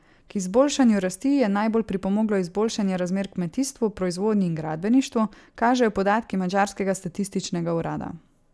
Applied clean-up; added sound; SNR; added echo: none; none; none; none.